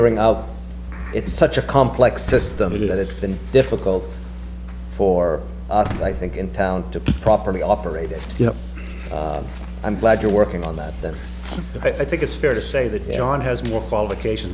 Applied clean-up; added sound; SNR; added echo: none; Boom; 12 dB; none.